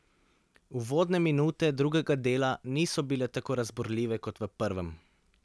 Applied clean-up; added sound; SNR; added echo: none; none; none; none.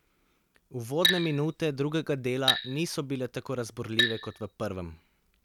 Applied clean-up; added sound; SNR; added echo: none; Glass; 1 dB; none.